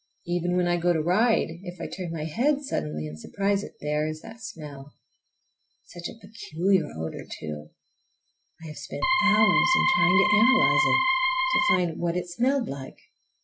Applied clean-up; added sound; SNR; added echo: none; Organ; -5 dB; none.